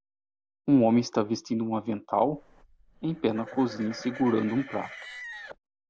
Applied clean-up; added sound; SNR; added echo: none; Livestock, farm animals, working animals; 16 dB; none.